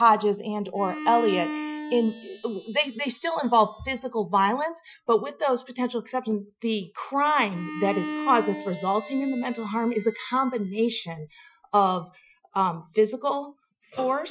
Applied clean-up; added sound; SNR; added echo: classical method Wiener filter.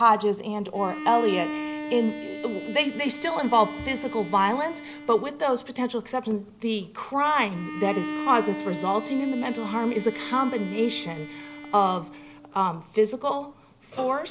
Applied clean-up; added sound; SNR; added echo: none; Bowed string instrument; 11 dB; none.